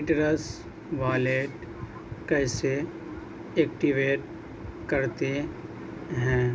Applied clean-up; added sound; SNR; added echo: none; none; none; none.